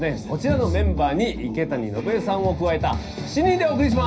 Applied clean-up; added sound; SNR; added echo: none; none; none; reverberation time 0.5 s.